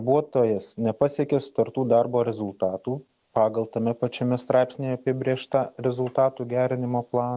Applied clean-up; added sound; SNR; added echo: none; none; none; none.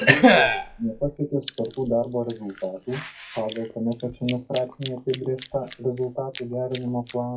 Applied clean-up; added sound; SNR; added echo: classical method WPE with log-MMSE.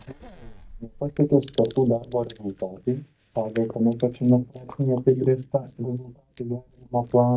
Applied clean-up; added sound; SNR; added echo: neural mask model DeepFilterNet 3.